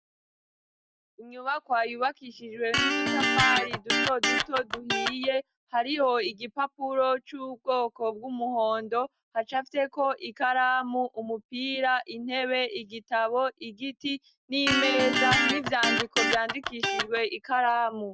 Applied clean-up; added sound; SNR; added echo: none; Electric guitar; -2 dB; none.